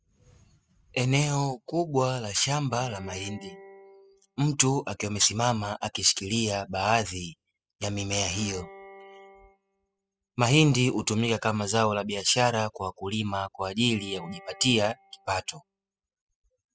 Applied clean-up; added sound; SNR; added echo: classical method spectral subtraction.